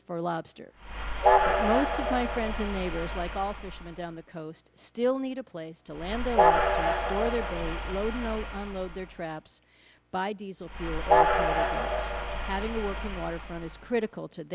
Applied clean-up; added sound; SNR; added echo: none; Train; -5 dB; none.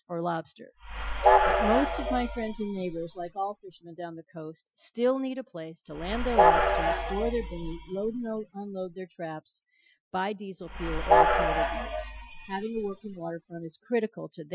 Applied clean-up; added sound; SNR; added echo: classical method Wiener filter.